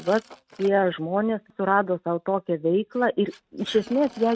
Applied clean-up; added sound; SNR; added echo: neural mask model RNNoise.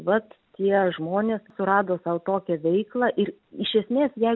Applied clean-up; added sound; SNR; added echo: none; none; none; none.